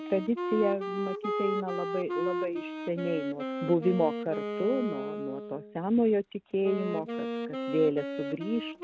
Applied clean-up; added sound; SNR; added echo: none; Wind instrument, woodwind instrument; 4 dB; none.